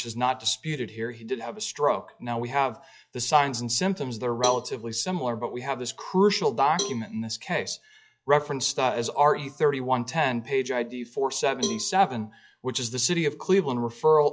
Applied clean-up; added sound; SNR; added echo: classical method log-MMSE.